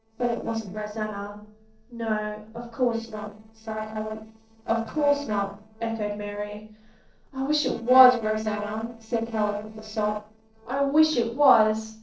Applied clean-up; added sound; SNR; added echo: neural separator model SepFormer DNS4.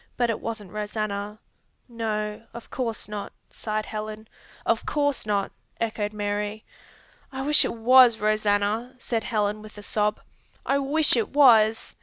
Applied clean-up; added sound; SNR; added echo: none; none; none; none.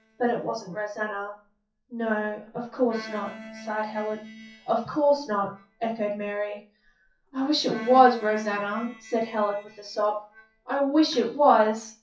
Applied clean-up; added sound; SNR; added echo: classical method WPE with log-MMSE.